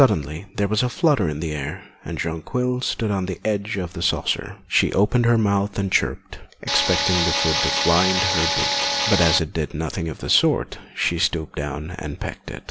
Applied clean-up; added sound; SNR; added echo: none; Tools; -1 dB; none.